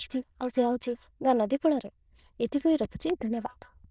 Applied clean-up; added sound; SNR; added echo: neural diffusion model UNIVERSE++.